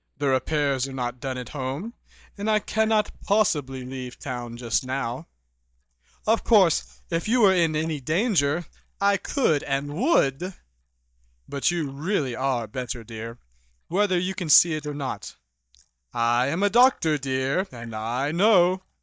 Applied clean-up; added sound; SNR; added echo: neural mask model DeepFilterNet 3.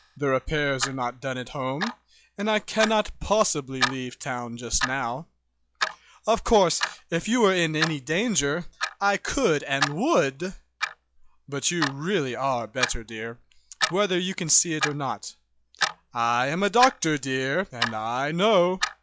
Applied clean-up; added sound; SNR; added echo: classical method log-MMSE.